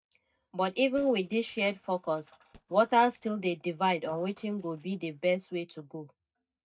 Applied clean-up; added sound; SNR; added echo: neural mask model DeepFilterNet 3.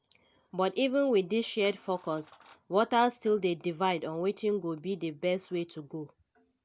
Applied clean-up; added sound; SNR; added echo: none; none; none; none.